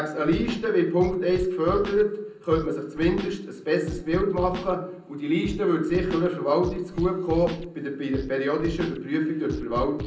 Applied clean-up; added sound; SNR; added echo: none; Scratching (performance technique); 12 dB; reverberation time 0.6 s.